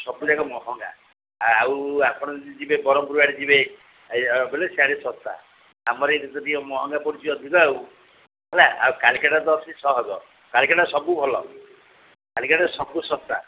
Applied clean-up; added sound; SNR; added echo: none; none; none; none.